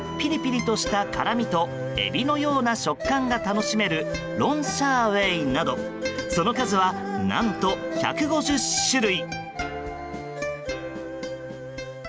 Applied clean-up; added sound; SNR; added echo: none; none; none; none.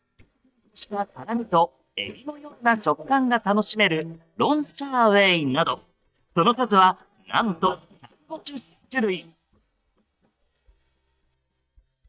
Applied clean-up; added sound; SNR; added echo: neural mask model DeepFilterNet 3.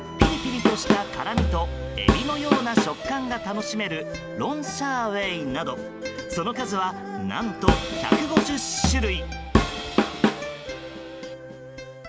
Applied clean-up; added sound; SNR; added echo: none; Drum kit; -4 dB; none.